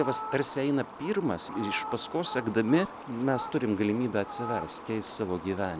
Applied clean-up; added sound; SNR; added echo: none; Fowl; 10 dB; none.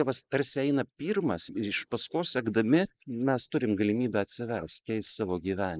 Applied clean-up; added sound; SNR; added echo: neural mask model Resemble Enhance denoiser.